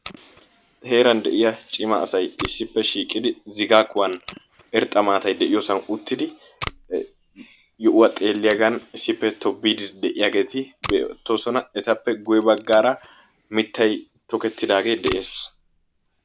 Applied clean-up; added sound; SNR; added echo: none; Packing tape, duct tape; 18 dB; none.